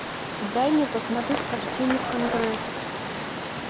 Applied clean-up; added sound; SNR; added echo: none; Water + Run; 2 dB; none.